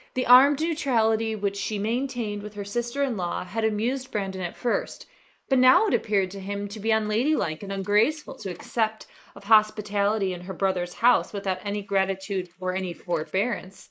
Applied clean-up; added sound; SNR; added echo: neural mask model Resemble Enhance denoiser.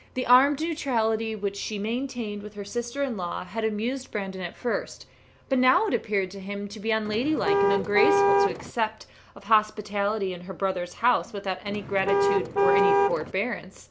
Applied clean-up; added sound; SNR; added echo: none; Car; -4 dB; none.